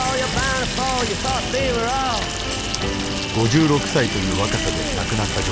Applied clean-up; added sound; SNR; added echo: none; Sink (filling or washing) / Water tap, faucet + Bus; 4 dB; none.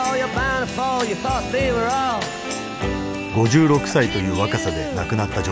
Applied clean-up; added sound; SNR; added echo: none; none; none; none.